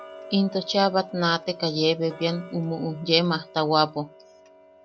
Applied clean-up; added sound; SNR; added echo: none; Tick-tock; 19 dB; none.